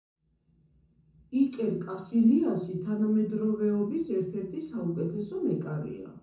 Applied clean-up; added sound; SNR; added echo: none; none; none; reverberation time 0.6 s.